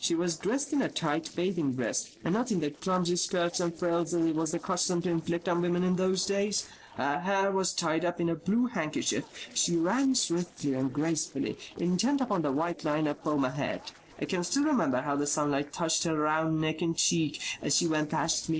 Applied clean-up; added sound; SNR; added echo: neural separator model SepFormer DNS4.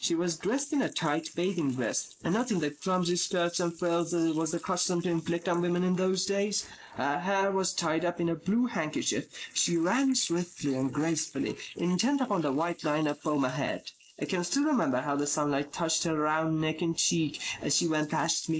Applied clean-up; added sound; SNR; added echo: neural mask model Resemble Enhance denoiser.